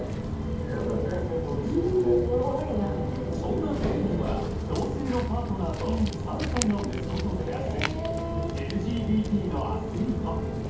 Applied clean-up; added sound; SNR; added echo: none; Walk, footsteps; 2 dB; reverberation time 0.7 s.